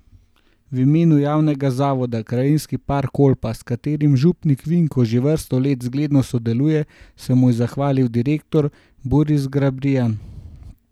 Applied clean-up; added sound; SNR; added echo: none; none; none; none.